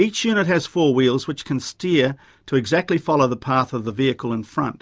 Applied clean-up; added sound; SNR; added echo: none; none; none; none.